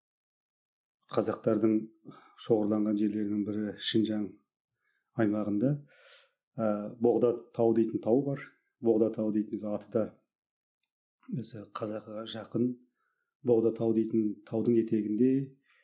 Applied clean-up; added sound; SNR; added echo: none; none; none; none.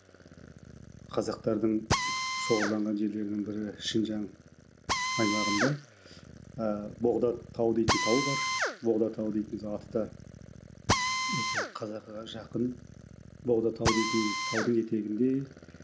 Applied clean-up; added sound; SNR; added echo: none; Drill; 3 dB; none.